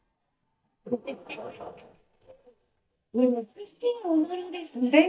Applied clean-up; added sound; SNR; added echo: neural mask model DeepFilterNet 3.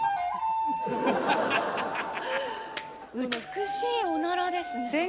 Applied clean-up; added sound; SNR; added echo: none; none; none; none.